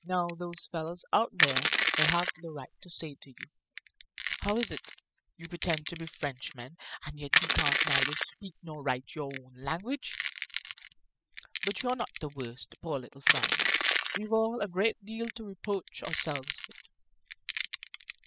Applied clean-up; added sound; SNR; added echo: classical method spectral subtraction.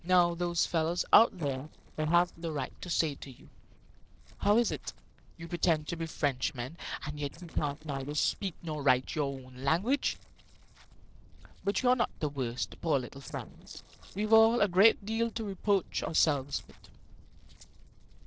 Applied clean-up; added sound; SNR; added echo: neural separator model SepFormer DNS4.